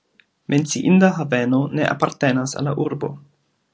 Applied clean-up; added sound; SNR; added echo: none; none; none; none.